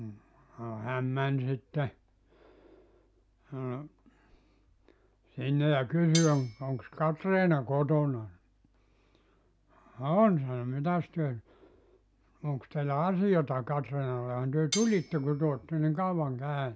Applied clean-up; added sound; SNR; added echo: none; Cutlery, silverware; 10 dB; none.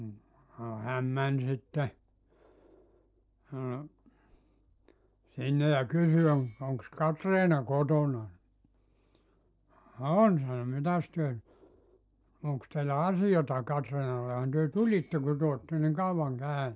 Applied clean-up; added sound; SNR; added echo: neural separator model SepFormer DNS4.